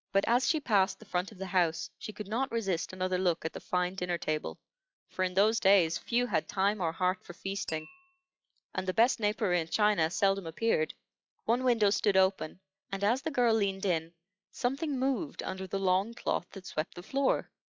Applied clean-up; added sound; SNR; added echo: classical method log-MMSE.